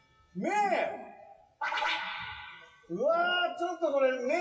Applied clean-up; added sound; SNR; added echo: classical method WPE with log-MMSE.